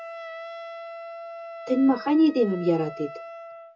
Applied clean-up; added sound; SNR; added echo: none; Wind instrument, woodwind instrument; 13 dB; reverberation time 0.2 s.